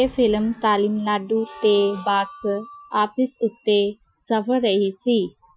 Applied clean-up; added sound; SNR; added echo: classical method Wiener filter.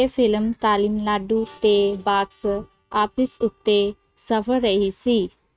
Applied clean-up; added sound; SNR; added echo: neural mask model RNNoise.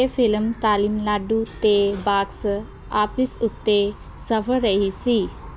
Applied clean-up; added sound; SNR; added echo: none; none; none; none.